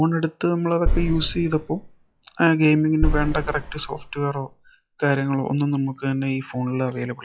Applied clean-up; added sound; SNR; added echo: classical method log-MMSE.